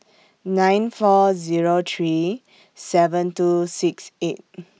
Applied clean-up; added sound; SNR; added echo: none; none; none; none.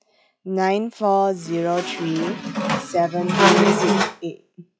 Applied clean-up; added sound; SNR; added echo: classical method log-MMSE.